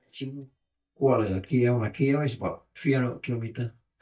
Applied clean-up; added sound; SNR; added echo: neural mask model DeepFilterNet 3.